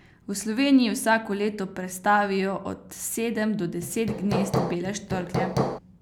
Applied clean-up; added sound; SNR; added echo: none; Hammer; 3 dB; none.